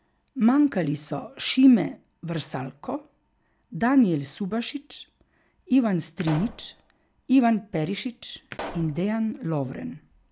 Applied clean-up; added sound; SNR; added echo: none; Explosion; 16 dB; none.